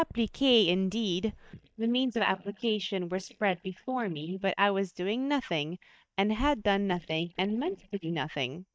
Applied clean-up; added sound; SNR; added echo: neural mask model DeepFilterNet 3.